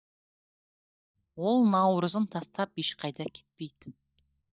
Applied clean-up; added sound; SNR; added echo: neural mask model DeepFilterNet 3.